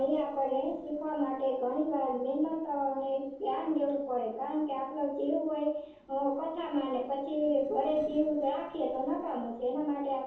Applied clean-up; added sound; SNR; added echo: neural separator model SepFormer DNS4.